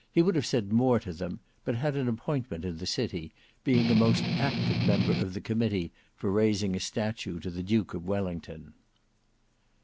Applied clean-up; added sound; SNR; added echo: none; Strum; -2 dB; none.